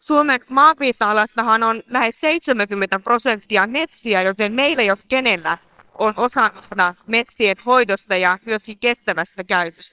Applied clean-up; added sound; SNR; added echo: neural separator model SepFormer WHAMR!.